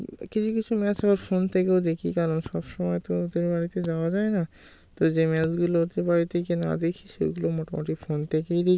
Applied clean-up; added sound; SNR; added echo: none; none; none; none.